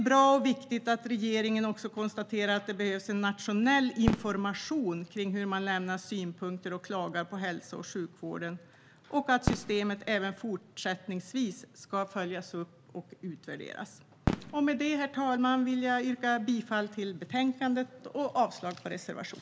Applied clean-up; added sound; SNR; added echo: none; Fireworks; 8 dB; none.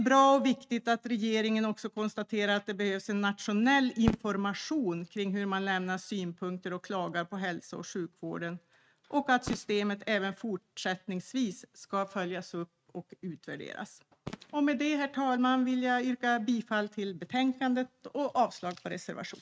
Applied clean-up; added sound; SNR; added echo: neural mask model RNNoise.